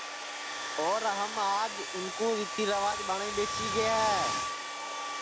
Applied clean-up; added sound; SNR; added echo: none; Domestic sounds, home sounds; 2 dB; none.